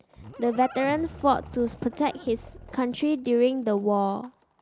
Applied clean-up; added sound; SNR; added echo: none; Livestock, farm animals, working animals; 19 dB; none.